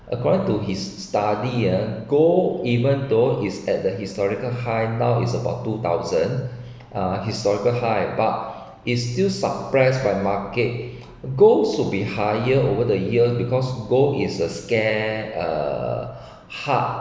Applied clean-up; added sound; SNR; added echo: none; none; none; none.